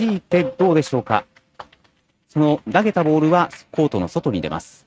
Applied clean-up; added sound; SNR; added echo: neural mask model RNNoise.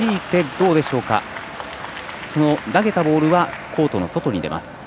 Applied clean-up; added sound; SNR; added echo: none; none; none; none.